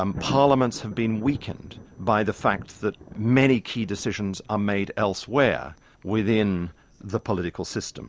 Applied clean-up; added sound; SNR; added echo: none; Thunder; 17 dB; none.